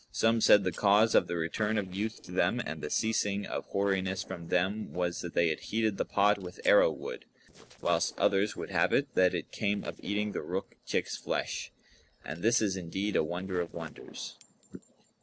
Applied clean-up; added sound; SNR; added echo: neural separator model SepFormer DNS4.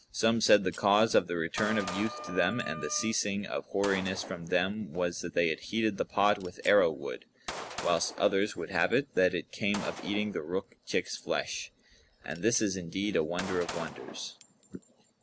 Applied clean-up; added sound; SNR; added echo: none; Gunshot, gunfire + Wind instrument, woodwind instrument; 14 dB; none.